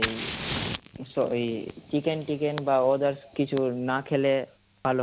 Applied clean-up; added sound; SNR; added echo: none; Fire; 7 dB; none.